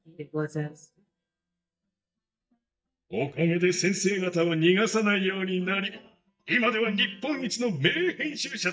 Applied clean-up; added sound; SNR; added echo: neural mask model DeepFilterNet 3.